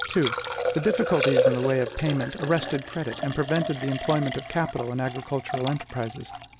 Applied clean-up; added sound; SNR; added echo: none; Liquid; 3 dB; none.